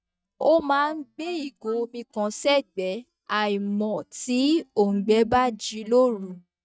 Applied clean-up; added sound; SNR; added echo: neural mask model DeepFilterNet 3.